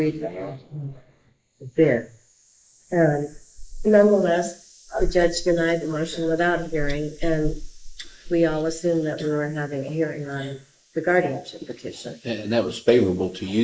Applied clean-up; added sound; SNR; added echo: neural mask model Resemble Enhance denoiser.